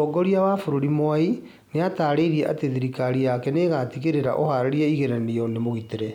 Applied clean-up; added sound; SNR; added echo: none; none; none; none.